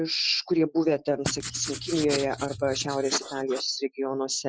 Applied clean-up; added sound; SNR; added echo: classical method Wiener filter.